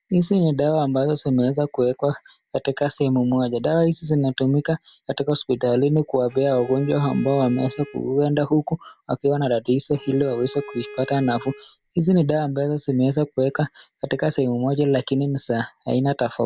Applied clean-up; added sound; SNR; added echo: none; Bowed string instrument; 18 dB; none.